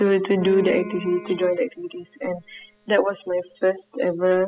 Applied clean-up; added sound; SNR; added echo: classical method spectral subtraction.